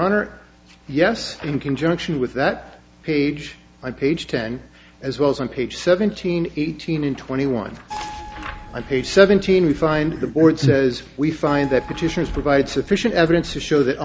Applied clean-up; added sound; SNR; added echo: none; Keyboard (musical); 15 dB; none.